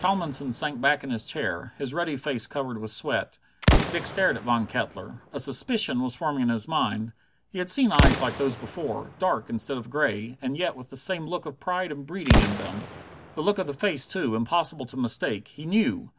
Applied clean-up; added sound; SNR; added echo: none; Explosion; 3 dB; none.